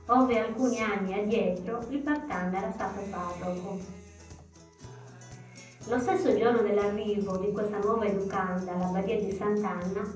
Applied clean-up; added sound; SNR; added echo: none; Guitar; 19 dB; reverberation time 0.6 s.